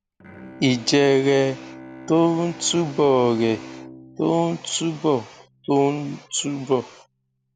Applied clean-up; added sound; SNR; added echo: none; Bowed string instrument; 20 dB; none.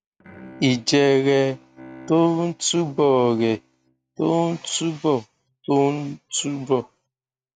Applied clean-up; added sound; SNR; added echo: neural mask model RNNoise.